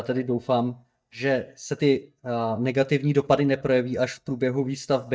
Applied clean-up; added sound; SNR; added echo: neural mask model DeepFilterNet 3.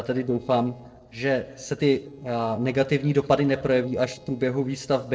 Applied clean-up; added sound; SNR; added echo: neural separator model SepFormer DNS4.